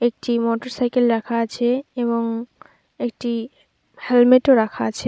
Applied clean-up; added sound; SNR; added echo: none; none; none; none.